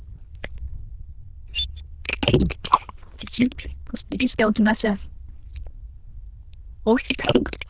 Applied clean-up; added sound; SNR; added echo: neural diffusion model UNIVERSE++.